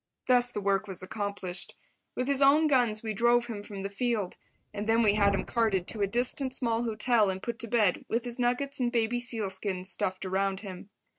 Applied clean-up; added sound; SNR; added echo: neural mask model RNNoise.